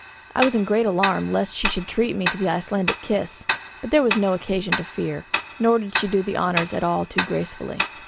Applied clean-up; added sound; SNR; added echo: none; Tick-tock; 5 dB; none.